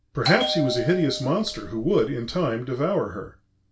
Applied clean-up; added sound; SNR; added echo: none; Bell; 8 dB; none.